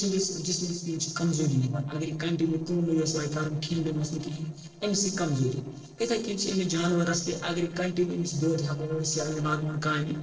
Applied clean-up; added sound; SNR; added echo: neural separator model SepFormer DNS4.